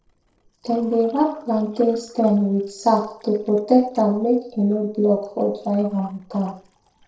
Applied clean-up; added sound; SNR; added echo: neural separator model SepFormer DNS4.